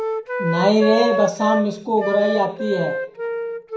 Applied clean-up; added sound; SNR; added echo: none; Wind instrument, woodwind instrument; 4 dB; reverberation time 0.5 s.